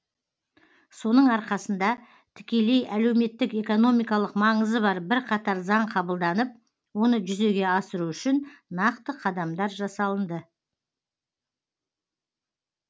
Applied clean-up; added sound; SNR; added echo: none; none; none; none.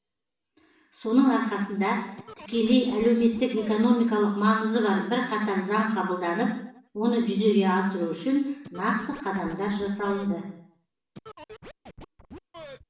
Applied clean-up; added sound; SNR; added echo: none; Scratching (performance technique); 19 dB; reverberation time 0.7 s.